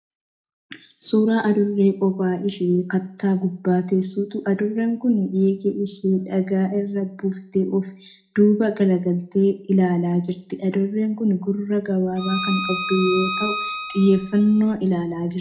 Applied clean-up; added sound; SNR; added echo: none; Bowed string instrument; 8 dB; reverberation time 0.3 s.